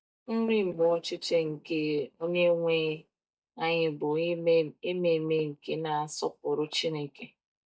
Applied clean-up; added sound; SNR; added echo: neural mask model DeepFilterNet 3.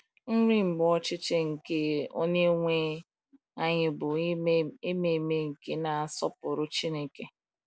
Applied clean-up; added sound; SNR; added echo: none; none; none; none.